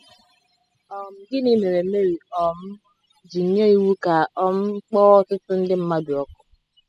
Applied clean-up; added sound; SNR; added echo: classical method spectral subtraction.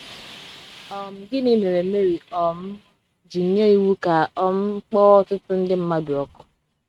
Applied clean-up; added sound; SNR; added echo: neural mask model RNNoise.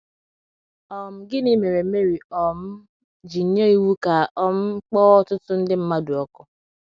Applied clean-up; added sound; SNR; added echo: none; none; none; none.